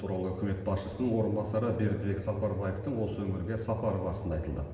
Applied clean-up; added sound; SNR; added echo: none; none; none; reverberation time 2.3 s.